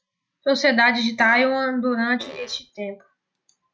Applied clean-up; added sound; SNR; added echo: none; Fart; 19 dB; none.